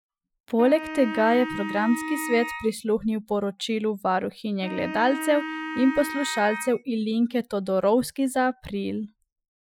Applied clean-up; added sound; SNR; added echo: classical method Wiener filter.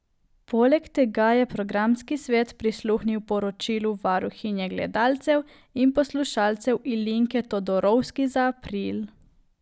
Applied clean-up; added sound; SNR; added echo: none; none; none; none.